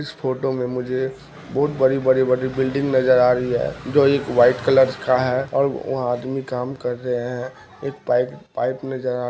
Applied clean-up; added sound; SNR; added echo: none; none; none; none.